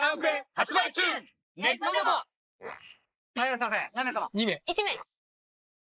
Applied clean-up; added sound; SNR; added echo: neural mask model Resemble Enhance denoiser.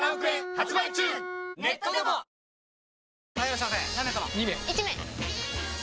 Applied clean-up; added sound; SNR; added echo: none; none; none; none.